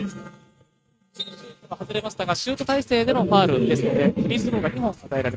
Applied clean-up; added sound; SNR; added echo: neural mask model RNNoise.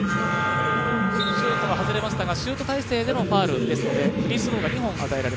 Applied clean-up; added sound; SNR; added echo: none; none; none; none.